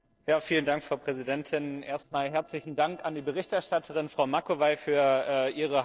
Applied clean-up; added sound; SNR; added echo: neural separator model SepFormer DNS4.